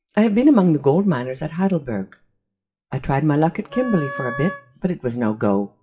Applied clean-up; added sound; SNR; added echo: classical method WPE with log-MMSE.